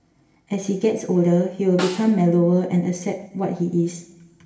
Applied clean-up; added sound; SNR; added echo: none; Snare drum; 16 dB; reverberation time 0.8 s.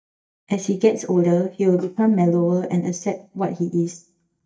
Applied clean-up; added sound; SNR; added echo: neural mask model DeepFilterNet 3.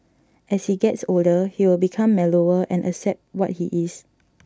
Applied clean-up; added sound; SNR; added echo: none; none; none; none.